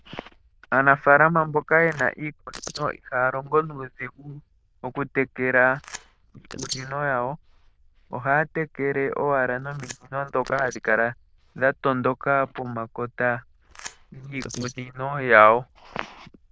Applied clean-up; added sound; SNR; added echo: neural diffusion model UNIVERSE++.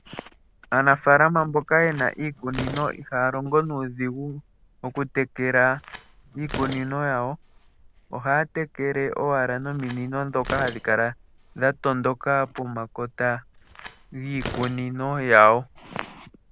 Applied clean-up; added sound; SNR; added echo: none; Tearing; 15 dB; none.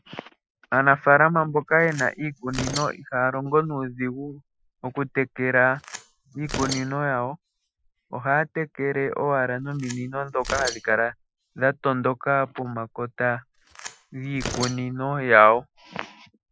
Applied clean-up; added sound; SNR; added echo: classical method Wiener filter.